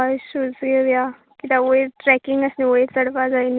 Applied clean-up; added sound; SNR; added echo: none; none; none; none.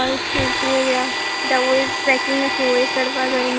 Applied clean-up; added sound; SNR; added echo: none; Domestic sounds, home sounds; 1 dB; none.